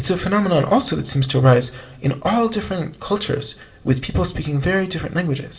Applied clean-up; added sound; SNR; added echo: none; none; none; reverberation time 0.8 s.